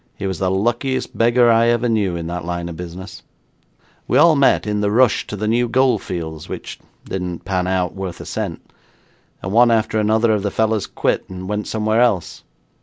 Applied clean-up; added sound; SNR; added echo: none; none; none; none.